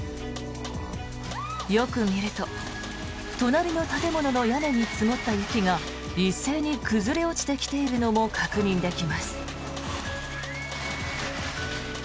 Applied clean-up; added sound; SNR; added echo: none; none; none; none.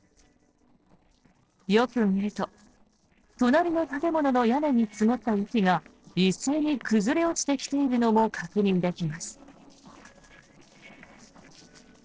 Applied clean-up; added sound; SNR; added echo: neural separator model SepFormer DNS4.